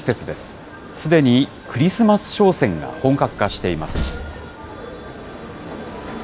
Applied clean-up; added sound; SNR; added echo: none; Train; 15 dB; none.